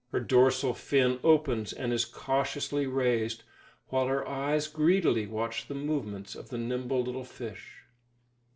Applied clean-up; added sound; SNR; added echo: neural separator model SepFormer DNS4.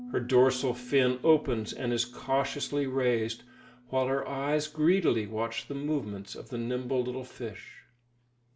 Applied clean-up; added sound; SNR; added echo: none; Piano; 19 dB; none.